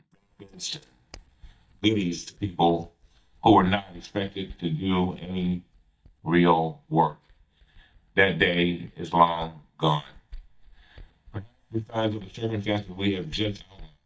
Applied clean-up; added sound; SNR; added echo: neural mask model DeepFilterNet 3.